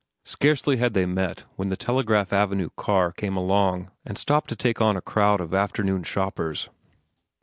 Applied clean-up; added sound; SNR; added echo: none; none; none; none.